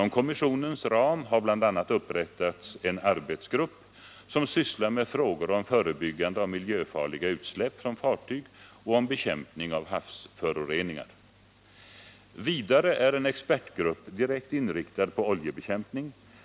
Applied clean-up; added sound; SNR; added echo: none; none; none; none.